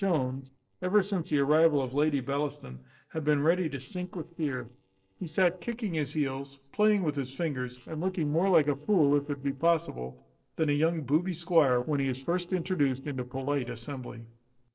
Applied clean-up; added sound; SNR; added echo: neural separator model SepFormer DNS4.